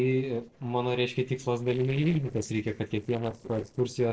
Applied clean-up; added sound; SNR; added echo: neural separator model SepFormer DNS4.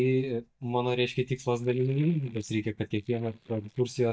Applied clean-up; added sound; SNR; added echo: neural mask model DeepFilterNet 3.